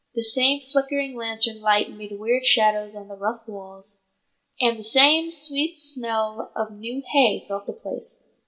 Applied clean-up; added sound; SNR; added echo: none; none; none; reverberation time 0.3 s.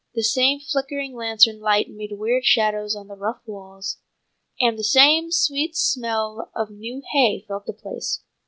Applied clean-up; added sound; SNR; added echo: none; none; none; none.